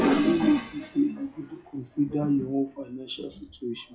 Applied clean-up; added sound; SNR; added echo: classical method WPE with log-MMSE.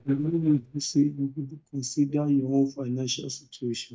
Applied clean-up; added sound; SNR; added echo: neural mask model DeepFilterNet 3.